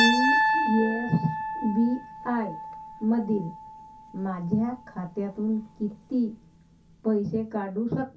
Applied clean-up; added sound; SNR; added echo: none; Piano; 3 dB; reverberation time 0.3 s.